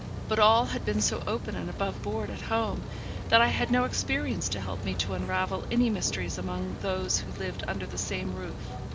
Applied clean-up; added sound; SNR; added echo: none; Rain; 6 dB; none.